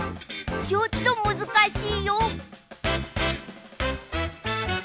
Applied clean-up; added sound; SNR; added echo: none; none; none; none.